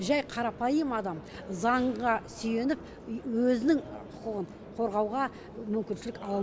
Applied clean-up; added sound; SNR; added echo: none; none; none; none.